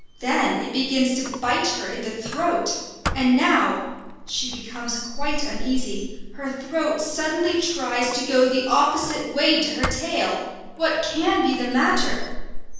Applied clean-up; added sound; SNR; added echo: none; Squeak; 8 dB; reverberation time 1.3 s.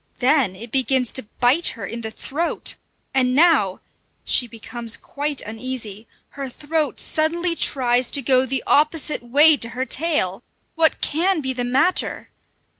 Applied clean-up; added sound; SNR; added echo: none; none; none; none.